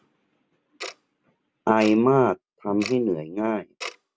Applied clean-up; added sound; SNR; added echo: none; Tick-tock; 17 dB; none.